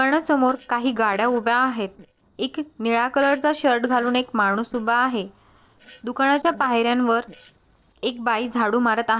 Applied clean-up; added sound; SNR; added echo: neural separator model SepFormer DNS4.